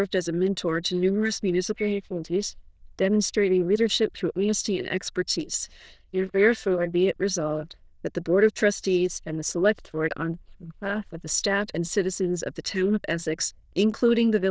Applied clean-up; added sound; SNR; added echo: neural diffusion model UNIVERSE++.